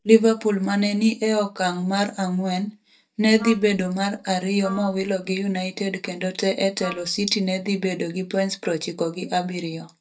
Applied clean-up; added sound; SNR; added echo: neural mask model DeepFilterNet 3.